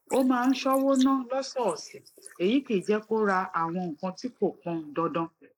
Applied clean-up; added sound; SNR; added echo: neural mask model Resemble Enhance denoiser.